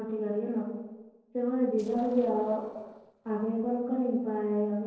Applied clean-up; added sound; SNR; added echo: neural separator model SepFormer DNS4.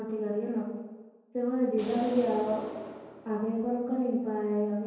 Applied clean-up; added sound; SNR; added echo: none; Explosion; 14 dB; reverberation time 1.2 s.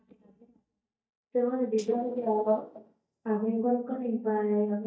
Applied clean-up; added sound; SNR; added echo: neural mask model DeepFilterNet 3.